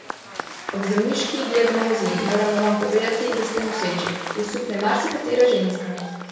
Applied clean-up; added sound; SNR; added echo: none; Applause / Crowd / Cheering; 9 dB; reverberation time 1.2 s.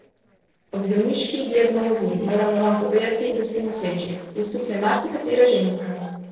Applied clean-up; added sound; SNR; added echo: neural separator model SepFormer DNS4.